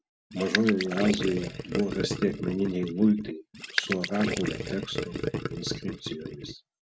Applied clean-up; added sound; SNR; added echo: none; Gurgling; 4 dB; none.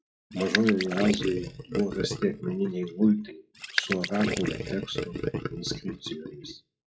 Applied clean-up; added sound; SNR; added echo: classical method log-MMSE.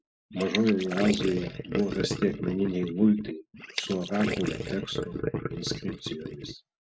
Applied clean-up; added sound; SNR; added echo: neural mask model Resemble Enhance denoiser.